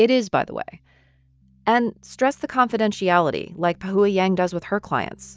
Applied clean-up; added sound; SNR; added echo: none; none; none; none.